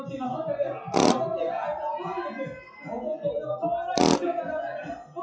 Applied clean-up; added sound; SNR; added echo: classical method WPE with log-MMSE.